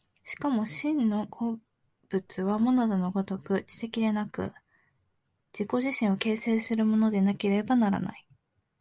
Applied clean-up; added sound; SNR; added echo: none; none; none; none.